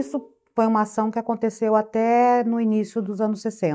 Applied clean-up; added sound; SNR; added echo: neural mask model DeepFilterNet 3.